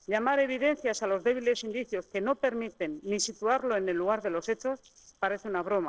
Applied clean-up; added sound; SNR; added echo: neural separator model SepFormer DNS4.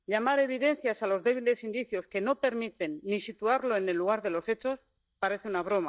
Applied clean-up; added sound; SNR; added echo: neural mask model DeepFilterNet 3.